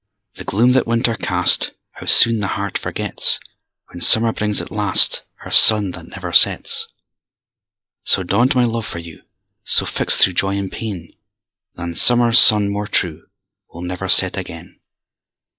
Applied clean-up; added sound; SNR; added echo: neural mask model Resemble Enhance denoiser.